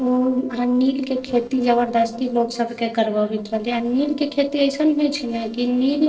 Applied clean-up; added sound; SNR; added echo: neural separator model SepFormer DNS4.